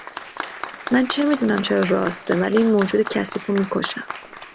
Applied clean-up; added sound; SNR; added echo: none; Applause; 11 dB; none.